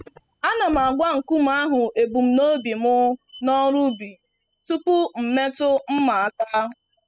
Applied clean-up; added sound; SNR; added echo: classical method spectral subtraction.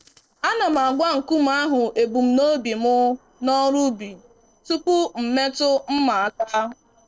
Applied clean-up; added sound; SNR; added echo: neural separator model SepFormer DNS4.